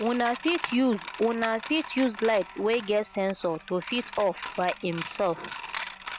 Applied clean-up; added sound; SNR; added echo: none; Coin (dropping); 10 dB; none.